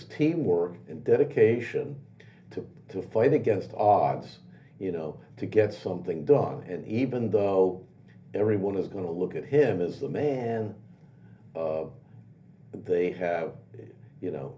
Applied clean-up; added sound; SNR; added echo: none; none; none; reverberation time 0.3 s.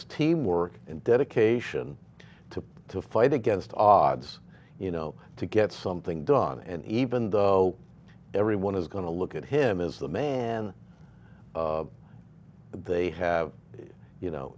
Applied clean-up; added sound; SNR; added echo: none; none; none; none.